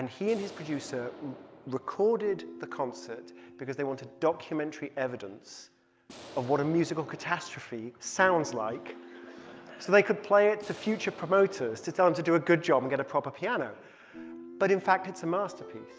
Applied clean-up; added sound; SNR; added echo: none; Guitar + Explosion; 19 dB; none.